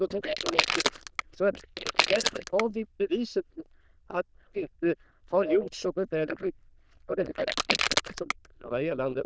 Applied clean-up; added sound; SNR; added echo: neural diffusion model UNIVERSE++.